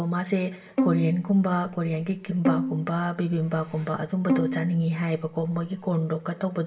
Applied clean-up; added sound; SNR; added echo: none; Bowed string instrument; 5 dB; reverberation time 0.5 s.